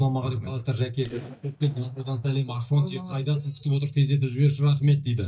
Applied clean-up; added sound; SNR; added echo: neural mask model DeepFilterNet 3.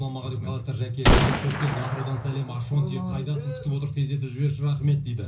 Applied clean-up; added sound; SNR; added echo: none; Gunshot, gunfire; -1 dB; reverberation time 0.5 s.